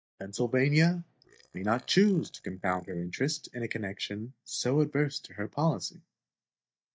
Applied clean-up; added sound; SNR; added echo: neural mask model DeepFilterNet 3.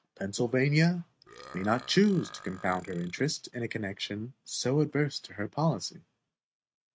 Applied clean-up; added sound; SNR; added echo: neural mask model RNNoise.